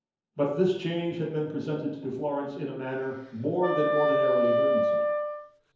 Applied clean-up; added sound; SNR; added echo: none; Wind instrument, woodwind instrument; -3 dB; reverberation time 0.9 s.